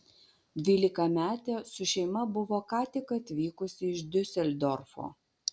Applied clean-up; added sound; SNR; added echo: none; none; none; none.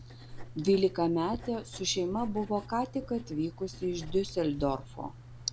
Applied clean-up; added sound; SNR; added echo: none; Writing; 13 dB; none.